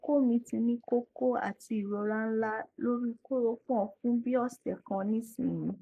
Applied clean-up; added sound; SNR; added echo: neural mask model Resemble Enhance denoiser.